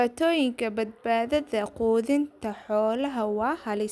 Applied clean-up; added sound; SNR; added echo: none; none; none; none.